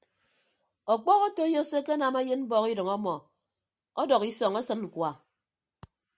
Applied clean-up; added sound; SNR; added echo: none; none; none; none.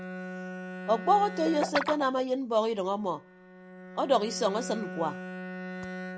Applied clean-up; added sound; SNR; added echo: none; Bowed string instrument + Guitar; 8 dB; none.